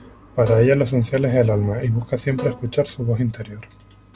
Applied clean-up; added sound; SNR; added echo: none; Bowed string instrument; 16 dB; none.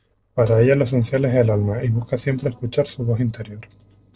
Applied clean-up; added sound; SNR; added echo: neural separator model SepFormer DNS4.